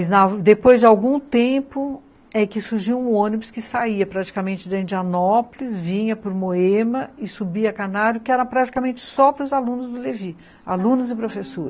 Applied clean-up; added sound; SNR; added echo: none; none; none; none.